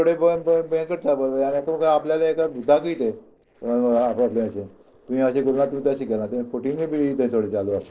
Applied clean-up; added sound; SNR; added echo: neural separator model SepFormer DNS4.